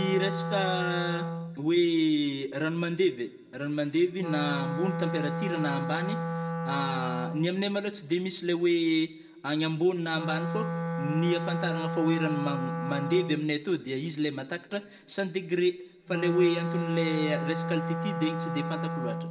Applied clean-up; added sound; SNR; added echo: none; Wind instrument, woodwind instrument; 4 dB; reverberation time 1.3 s.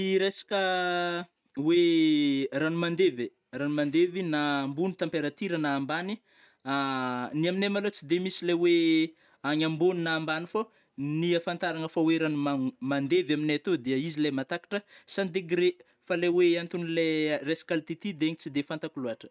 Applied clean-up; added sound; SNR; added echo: none; none; none; none.